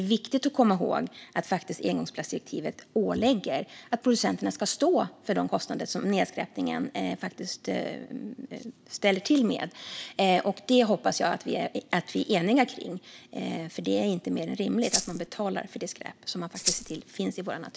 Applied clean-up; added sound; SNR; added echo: none; Rattle (instrument); 3 dB; none.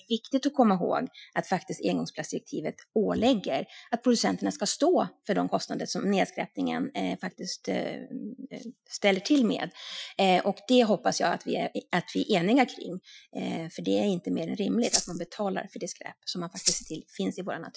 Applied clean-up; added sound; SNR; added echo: classical method Wiener filter.